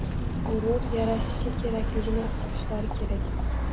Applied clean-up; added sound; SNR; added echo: none; Walk, footsteps; -4 dB; none.